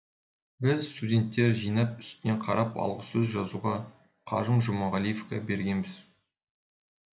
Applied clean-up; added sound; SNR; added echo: none; none; none; none.